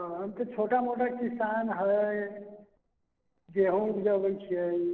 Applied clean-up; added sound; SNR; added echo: neural separator model SepFormer DNS4.